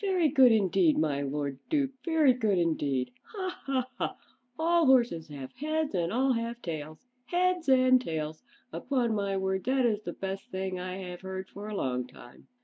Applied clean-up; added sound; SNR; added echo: none; none; none; none.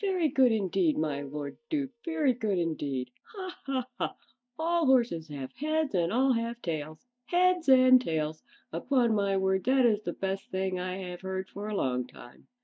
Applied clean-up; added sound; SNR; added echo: neural mask model DeepFilterNet 3.